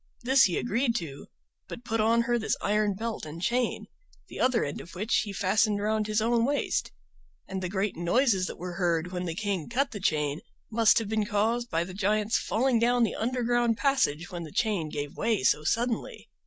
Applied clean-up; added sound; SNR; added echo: none; none; none; none.